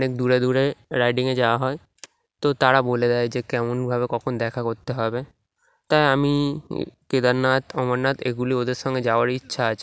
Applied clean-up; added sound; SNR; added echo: none; none; none; none.